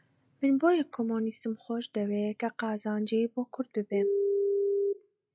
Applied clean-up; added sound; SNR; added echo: classical method log-MMSE.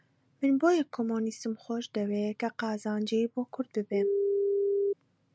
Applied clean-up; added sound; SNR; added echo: none; Telephone; -5 dB; none.